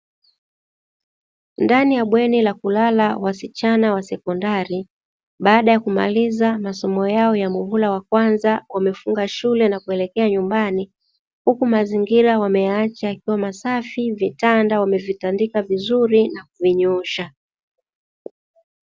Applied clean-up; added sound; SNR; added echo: none; none; none; none.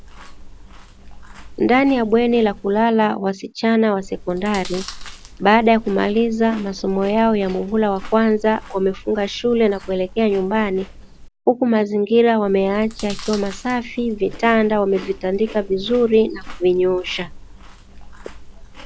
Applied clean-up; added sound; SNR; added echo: none; Chewing, mastication; 16 dB; none.